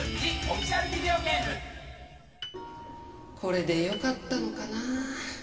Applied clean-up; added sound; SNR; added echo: none; Piano; 18 dB; reverberation time 2.5 s.